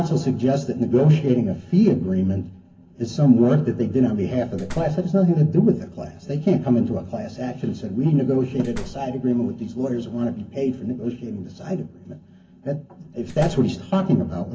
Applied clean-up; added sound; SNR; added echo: none; Slam; 15 dB; reverberation time 0.3 s.